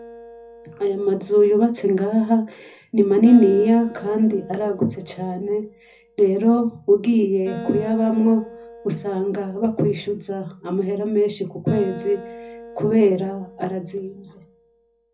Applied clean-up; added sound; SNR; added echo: none; Acoustic guitar; 19 dB; reverberation time 0.4 s.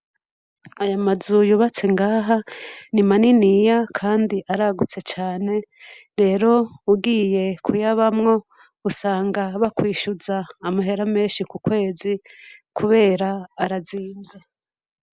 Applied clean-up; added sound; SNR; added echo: none; none; none; none.